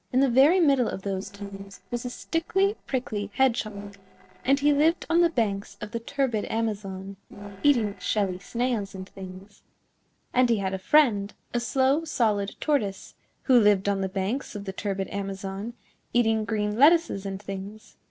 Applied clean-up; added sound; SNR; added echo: neural separator model SepFormer DNS4.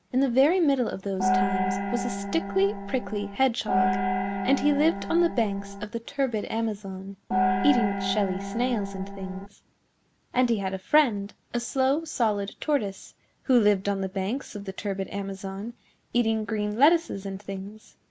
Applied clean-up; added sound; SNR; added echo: none; Gong; 1 dB; none.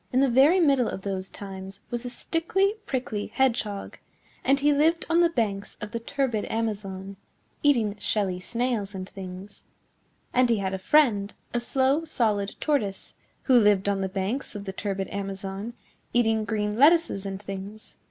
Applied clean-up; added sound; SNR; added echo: none; none; none; none.